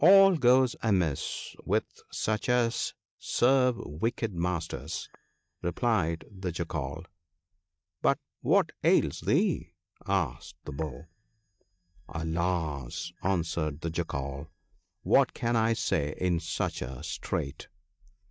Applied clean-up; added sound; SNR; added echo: neural mask model DeepFilterNet 3.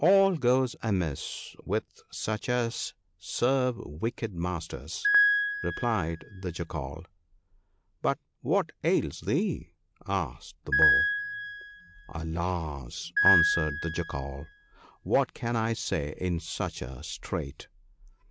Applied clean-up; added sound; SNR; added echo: none; Piano; -2 dB; none.